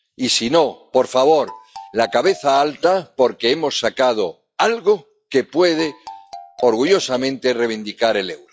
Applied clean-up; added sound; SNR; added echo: classical method log-MMSE.